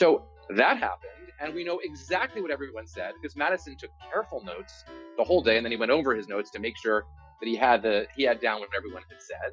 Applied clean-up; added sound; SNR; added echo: classical method Wiener filter.